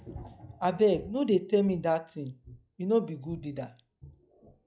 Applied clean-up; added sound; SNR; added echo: classical method log-MMSE.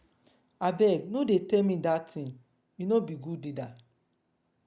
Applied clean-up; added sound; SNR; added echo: none; none; none; none.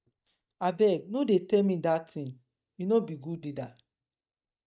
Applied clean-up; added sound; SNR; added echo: neural mask model DeepFilterNet 3.